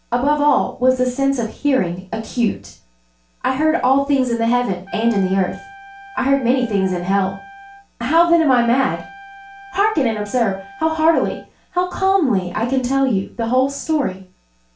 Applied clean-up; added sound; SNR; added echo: none; Trumpet; 19 dB; reverberation time 0.3 s.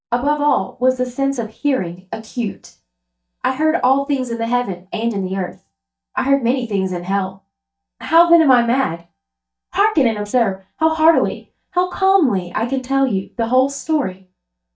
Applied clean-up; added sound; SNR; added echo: neural mask model DeepFilterNet 3.